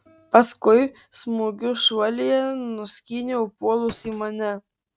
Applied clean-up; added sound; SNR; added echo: neural mask model RNNoise.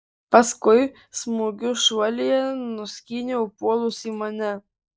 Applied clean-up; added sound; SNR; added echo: neural mask model Resemble Enhance denoiser.